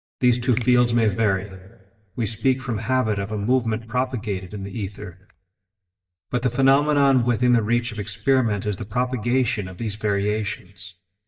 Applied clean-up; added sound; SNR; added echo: neural mask model DeepFilterNet 3.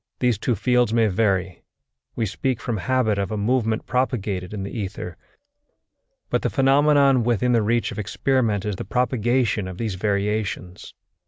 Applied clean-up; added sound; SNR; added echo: none; none; none; none.